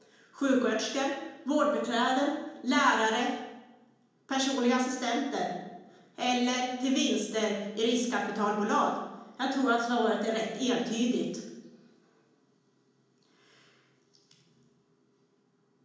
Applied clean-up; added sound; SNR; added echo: none; none; none; reverberation time 1.0 s.